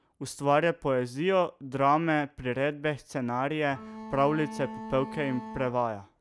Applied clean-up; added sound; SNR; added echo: none; Bowed string instrument; 12 dB; none.